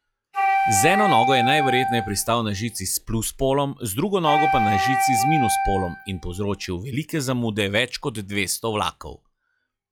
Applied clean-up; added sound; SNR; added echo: classical method log-MMSE.